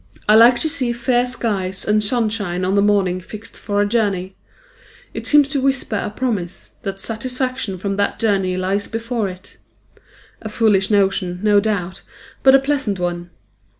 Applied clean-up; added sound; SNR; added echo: none; none; none; none.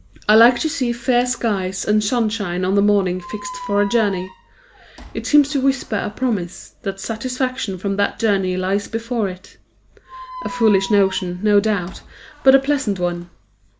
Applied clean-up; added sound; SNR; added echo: none; Squeak; 17 dB; none.